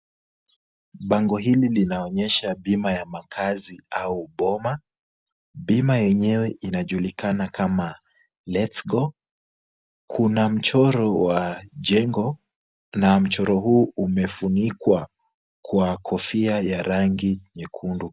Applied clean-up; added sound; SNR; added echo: none; none; none; none.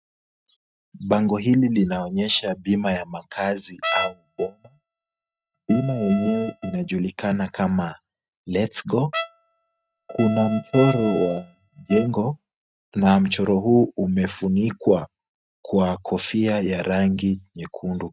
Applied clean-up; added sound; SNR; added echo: neural mask model RNNoise.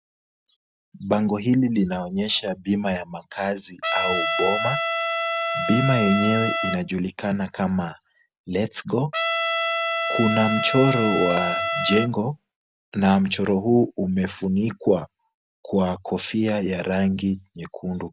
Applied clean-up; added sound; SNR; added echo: none; Trumpet; 1 dB; none.